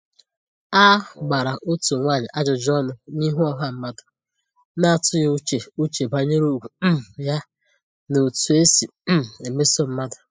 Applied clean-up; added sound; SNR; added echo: classical method spectral subtraction.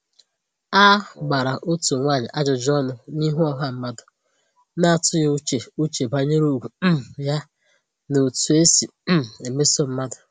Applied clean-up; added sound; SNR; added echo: none; Wind instrument, woodwind instrument; 20 dB; none.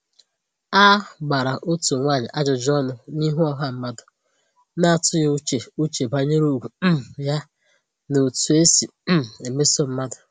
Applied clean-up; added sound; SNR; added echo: none; none; none; none.